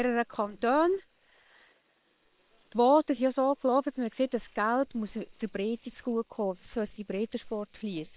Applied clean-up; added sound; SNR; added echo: neural separator model SepFormer WHAM!.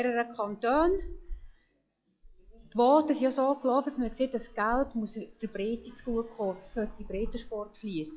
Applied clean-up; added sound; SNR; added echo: classical method log-MMSE.